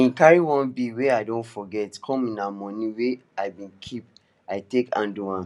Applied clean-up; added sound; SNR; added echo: none; none; none; none.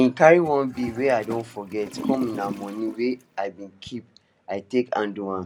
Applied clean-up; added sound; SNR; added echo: none; Toilet flush; 11 dB; none.